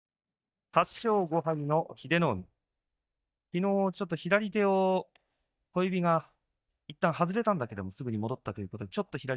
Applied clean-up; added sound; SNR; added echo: neural mask model DeepFilterNet 3.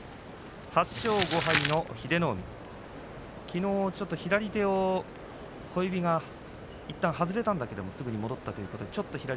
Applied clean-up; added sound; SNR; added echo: none; Crumpling, crinkling; 3 dB; none.